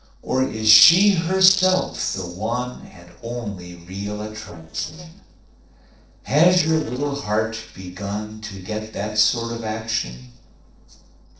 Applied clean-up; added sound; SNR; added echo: neural separator model SepFormer DNS4.